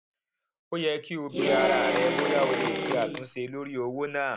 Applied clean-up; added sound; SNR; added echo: none; Applause / Cheering; 0 dB; none.